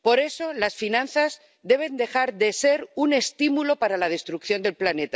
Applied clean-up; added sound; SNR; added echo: none; none; none; none.